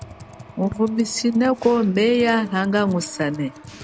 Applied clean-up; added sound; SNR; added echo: none; Computer keyboard + Mechanisms; 19 dB; none.